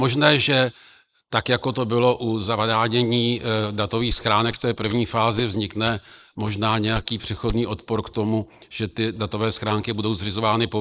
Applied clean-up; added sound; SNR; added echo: neural mask model Resemble Enhance denoiser.